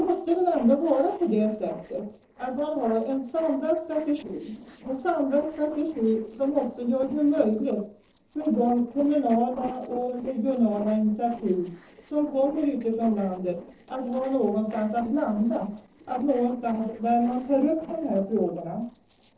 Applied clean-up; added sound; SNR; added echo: neural separator model SepFormer DNS4.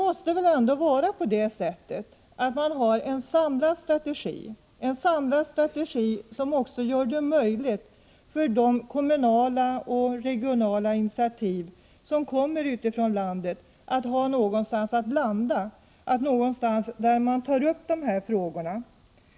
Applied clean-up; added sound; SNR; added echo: none; none; none; none.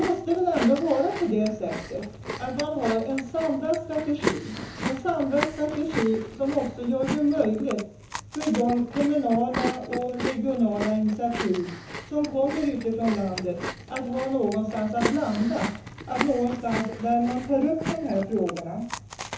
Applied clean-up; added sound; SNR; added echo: none; Chewing, mastication; 8 dB; reverberation time 0.7 s.